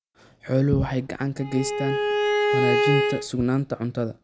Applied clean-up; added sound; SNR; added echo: none; Bowed string instrument; -1 dB; none.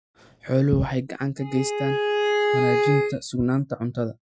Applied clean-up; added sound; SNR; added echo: classical method Wiener filter.